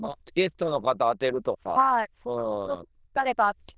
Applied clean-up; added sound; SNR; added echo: neural diffusion model UNIVERSE++.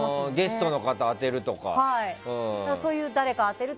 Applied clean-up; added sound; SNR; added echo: none; none; none; none.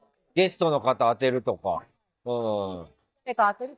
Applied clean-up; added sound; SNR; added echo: neural mask model DeepFilterNet 3.